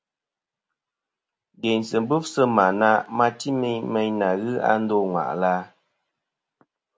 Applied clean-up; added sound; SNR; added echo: none; none; none; none.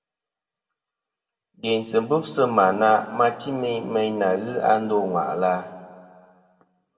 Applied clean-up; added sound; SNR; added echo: none; none; none; reverberation time 1.4 s.